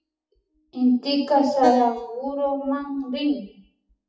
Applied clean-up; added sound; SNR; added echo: classical method WPE with log-MMSE.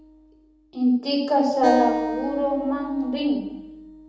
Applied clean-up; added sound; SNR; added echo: none; Acoustic guitar; 8 dB; reverberation time 0.8 s.